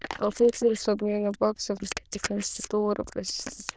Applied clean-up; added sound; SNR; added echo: neural diffusion model UNIVERSE++.